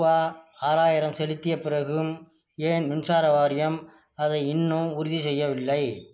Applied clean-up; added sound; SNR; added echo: neural mask model Resemble Enhance denoiser.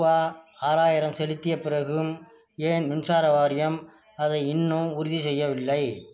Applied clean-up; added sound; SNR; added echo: none; none; none; none.